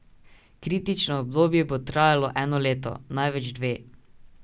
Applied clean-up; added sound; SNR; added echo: none; none; none; none.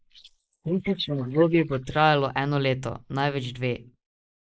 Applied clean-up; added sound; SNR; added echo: neural mask model Resemble Enhance denoiser.